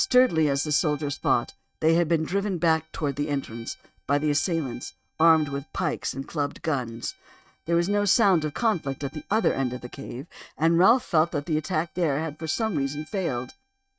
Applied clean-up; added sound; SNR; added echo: neural mask model RNNoise.